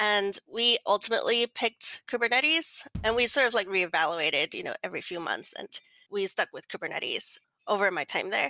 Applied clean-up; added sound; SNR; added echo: none; Bass drum; 17 dB; none.